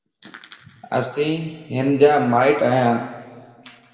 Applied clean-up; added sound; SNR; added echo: none; none; none; reverberation time 1.8 s.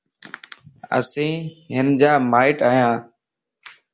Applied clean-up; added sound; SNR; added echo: none; none; none; none.